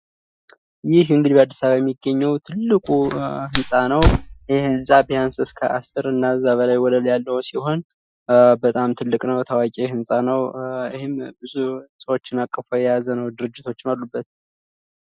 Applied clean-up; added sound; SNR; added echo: classical method Wiener filter.